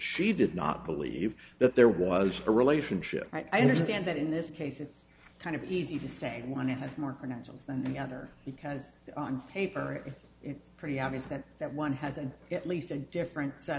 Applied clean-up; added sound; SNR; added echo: none; none; none; none.